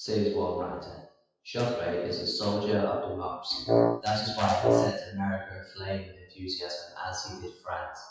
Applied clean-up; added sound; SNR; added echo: classical method WPE with log-MMSE.